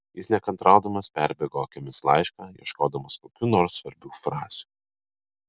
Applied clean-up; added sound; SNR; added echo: none; none; none; none.